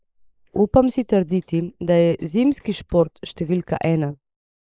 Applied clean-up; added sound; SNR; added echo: neural mask model Resemble Enhance denoiser.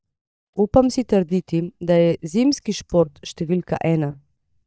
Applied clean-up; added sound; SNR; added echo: neural mask model DeepFilterNet 3.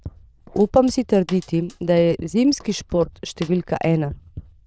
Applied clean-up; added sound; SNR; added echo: neural diffusion model UNIVERSE++.